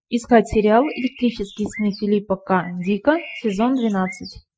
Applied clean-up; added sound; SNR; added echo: classical method Wiener filter.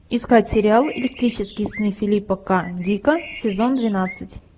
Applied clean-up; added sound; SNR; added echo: none; Bird; 19 dB; none.